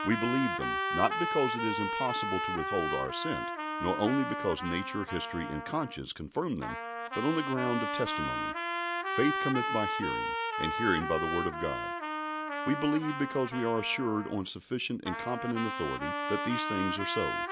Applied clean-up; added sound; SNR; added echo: none; Trumpet; 2 dB; none.